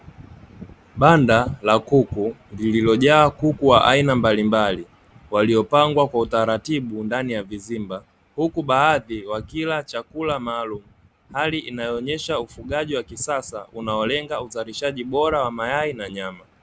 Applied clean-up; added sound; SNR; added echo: none; none; none; none.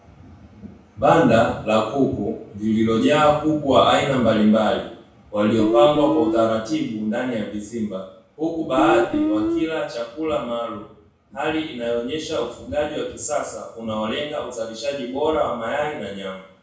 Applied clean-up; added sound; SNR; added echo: none; Guitar; 0 dB; reverberation time 0.6 s.